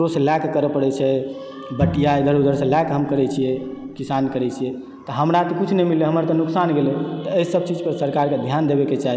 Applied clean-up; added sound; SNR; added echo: none; Bowed string instrument; 9 dB; none.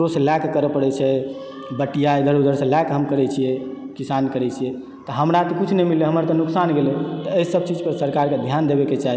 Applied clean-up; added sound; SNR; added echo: none; none; none; none.